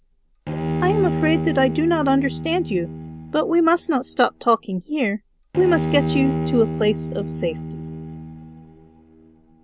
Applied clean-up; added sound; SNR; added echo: none; Bowed string instrument; 5 dB; none.